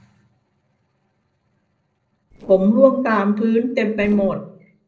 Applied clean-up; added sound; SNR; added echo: neural separator model SepFormer DNS4.